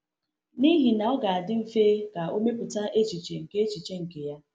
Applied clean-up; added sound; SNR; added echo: none; none; none; none.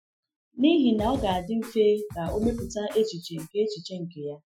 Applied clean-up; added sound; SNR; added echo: classical method Wiener filter.